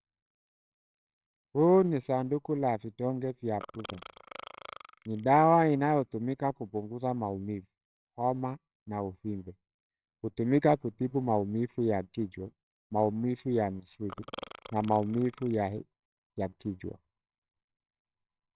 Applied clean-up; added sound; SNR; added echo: neural separator model SepFormer WHAMR!.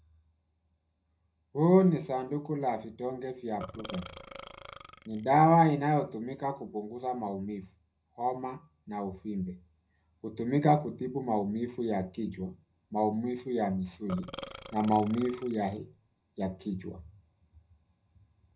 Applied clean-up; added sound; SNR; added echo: none; Burping, eructation; 15 dB; reverberation time 0.3 s.